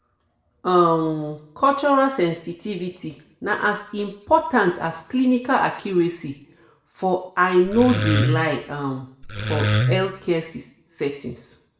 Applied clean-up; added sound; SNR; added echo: none; Wood; 0 dB; reverberation time 0.5 s.